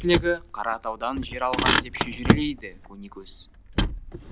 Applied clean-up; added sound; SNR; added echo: none; Motor vehicle (road); -2 dB; none.